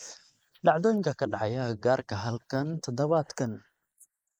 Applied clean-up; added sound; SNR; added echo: neural mask model Resemble Enhance denoiser.